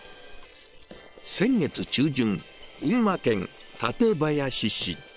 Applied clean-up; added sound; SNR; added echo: neural separator model SepFormer WHAM!.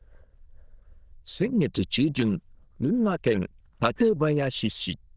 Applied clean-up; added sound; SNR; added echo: neural diffusion model UNIVERSE++.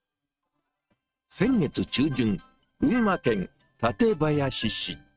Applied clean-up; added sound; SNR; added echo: neural mask model RNNoise.